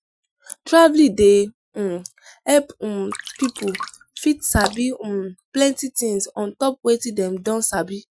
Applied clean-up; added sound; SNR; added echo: classical method Wiener filter.